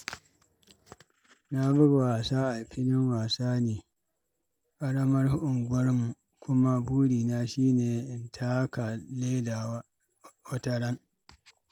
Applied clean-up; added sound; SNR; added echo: none; none; none; none.